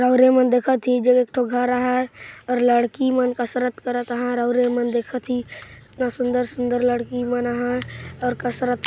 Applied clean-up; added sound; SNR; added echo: none; none; none; none.